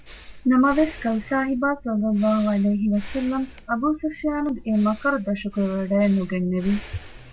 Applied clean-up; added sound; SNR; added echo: none; Breathing; 17 dB; none.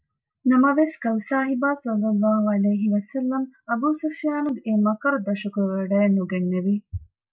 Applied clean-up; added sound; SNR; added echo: none; none; none; none.